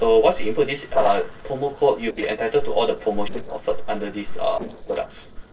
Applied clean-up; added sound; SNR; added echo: neural separator model SepFormer DNS4.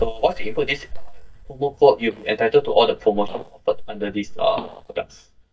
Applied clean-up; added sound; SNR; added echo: neural mask model DeepFilterNet 3.